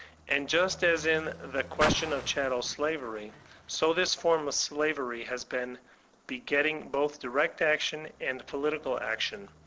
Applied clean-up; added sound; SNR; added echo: none; Car; 12 dB; none.